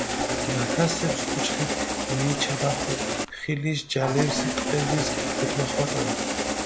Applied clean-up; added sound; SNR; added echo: none; Engine starting; -1 dB; none.